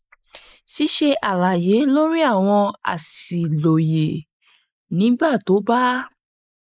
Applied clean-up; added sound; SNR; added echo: neural mask model Resemble Enhance denoiser.